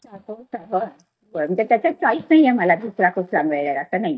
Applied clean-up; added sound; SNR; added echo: neural mask model DeepFilterNet 3.